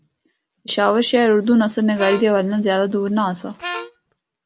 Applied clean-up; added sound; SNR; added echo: none; Harmonica; 11 dB; none.